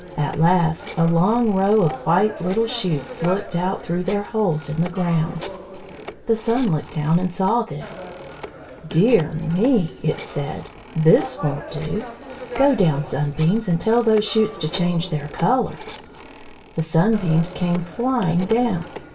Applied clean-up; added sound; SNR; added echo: none; Telephone; 15 dB; reverberation time 0.2 s.